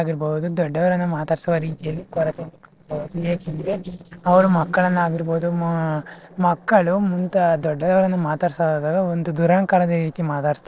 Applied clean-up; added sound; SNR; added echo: neural separator model SepFormer DNS4.